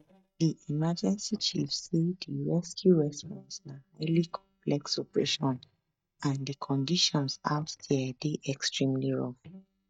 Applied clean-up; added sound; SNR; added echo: neural mask model DeepFilterNet 3.